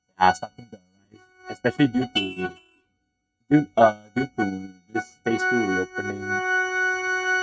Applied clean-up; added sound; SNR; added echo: neural mask model RNNoise.